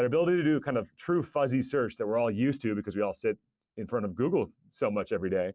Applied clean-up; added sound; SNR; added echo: none; none; none; none.